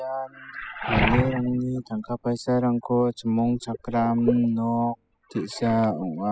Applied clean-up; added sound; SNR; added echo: classical method spectral subtraction.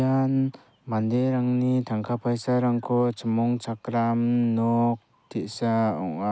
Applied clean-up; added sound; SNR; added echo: none; none; none; none.